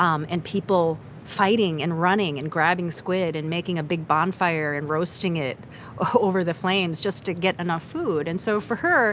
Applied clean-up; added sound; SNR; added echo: none; none; none; none.